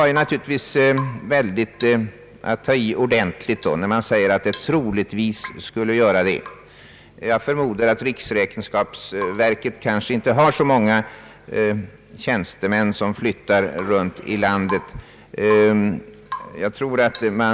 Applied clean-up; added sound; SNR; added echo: none; Drip / Water tap, faucet / Rain; 19 dB; none.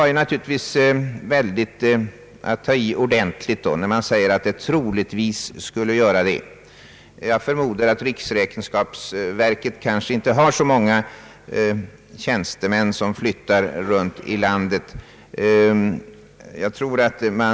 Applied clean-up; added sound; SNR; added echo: none; none; none; none.